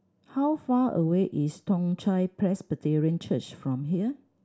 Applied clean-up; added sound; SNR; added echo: none; none; none; none.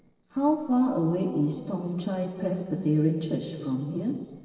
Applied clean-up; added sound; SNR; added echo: neural separator model SepFormer DNS4.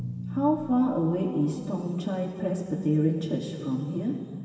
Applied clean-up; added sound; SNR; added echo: none; Drum; 15 dB; reverberation time 2.7 s.